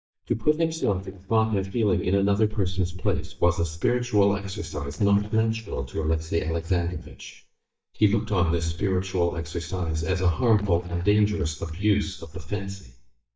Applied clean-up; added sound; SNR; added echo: neural mask model DeepFilterNet 3.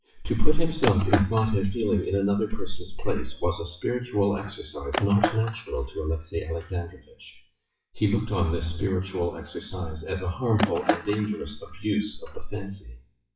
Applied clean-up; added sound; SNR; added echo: classical method WPE with log-MMSE.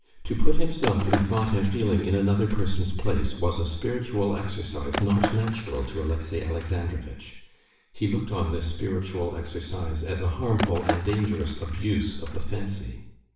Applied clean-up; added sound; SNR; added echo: none; Skateboard; 9 dB; reverberation time 0.7 s.